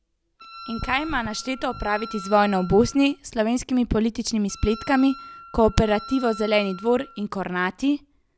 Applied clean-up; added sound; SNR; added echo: none; Wind instrument, woodwind instrument; 18 dB; none.